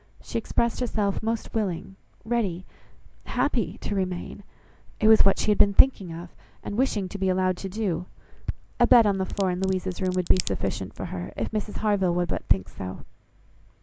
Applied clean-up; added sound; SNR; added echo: none; Crack; 19 dB; none.